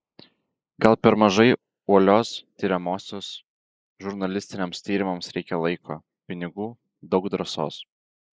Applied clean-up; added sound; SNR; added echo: neural mask model Resemble Enhance denoiser.